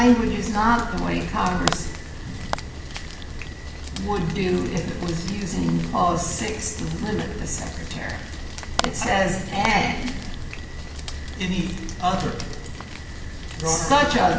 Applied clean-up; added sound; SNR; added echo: none; Rain; 8 dB; reverberation time 1.0 s.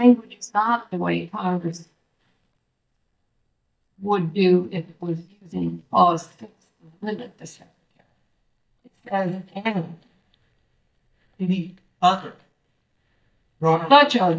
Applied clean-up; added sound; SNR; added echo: neural mask model DeepFilterNet 3.